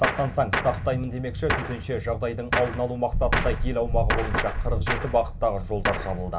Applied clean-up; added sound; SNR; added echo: none; Gunshot, gunfire; 6 dB; reverberation time 0.2 s.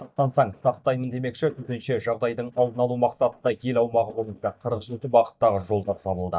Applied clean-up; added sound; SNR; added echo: neural mask model DeepFilterNet 3.